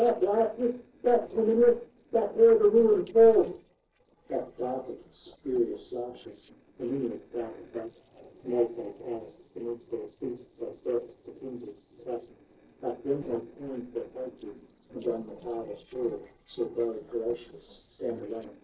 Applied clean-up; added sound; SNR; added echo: neural separator model SepFormer DNS4.